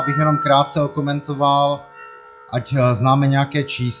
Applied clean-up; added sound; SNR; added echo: classical method log-MMSE.